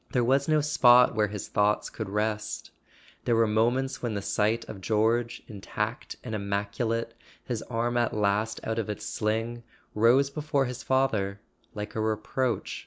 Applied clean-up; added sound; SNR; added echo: none; none; none; none.